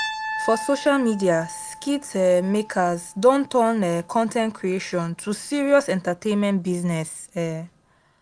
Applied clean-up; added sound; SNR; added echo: none; Piano; 15 dB; none.